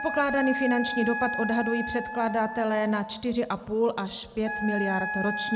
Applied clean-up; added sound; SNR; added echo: none; Wind instrument, woodwind instrument; 6 dB; none.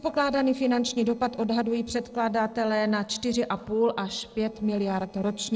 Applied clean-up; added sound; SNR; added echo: neural separator model SepFormer DNS4.